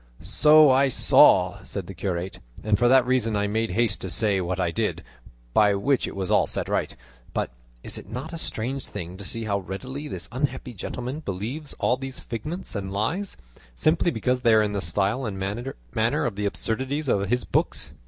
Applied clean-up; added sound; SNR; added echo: none; none; none; none.